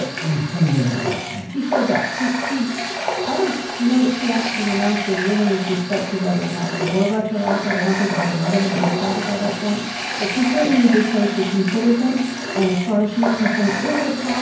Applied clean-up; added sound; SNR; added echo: none; Water tap, faucet; 6 dB; reverberation time 0.9 s.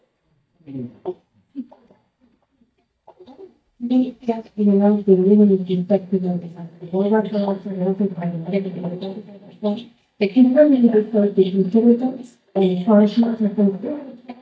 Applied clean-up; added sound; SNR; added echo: neural mask model DeepFilterNet 3.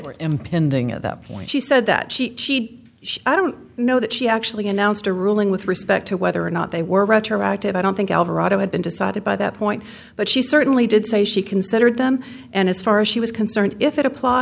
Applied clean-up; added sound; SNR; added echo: none; none; none; none.